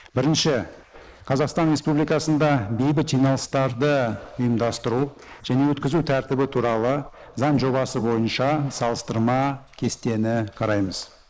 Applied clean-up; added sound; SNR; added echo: neural mask model Resemble Enhance denoiser.